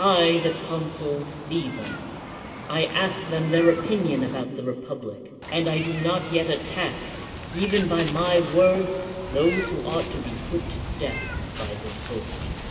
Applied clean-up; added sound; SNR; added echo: none; Meow; 9 dB; reverberation time 2.3 s.